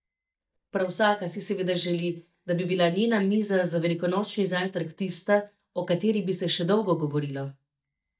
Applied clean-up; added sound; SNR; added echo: neural mask model DeepFilterNet 3.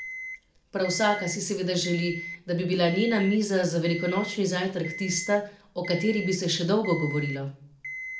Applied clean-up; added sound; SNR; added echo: none; Alarm; 12 dB; reverberation time 0.4 s.